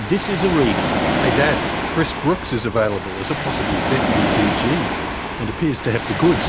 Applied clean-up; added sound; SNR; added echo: none; Ocean; 0 dB; none.